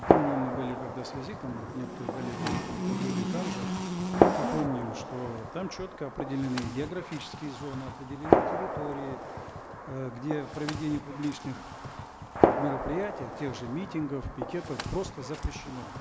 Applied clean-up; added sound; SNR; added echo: none; Buzz + Gunshot, gunfire; -4 dB; none.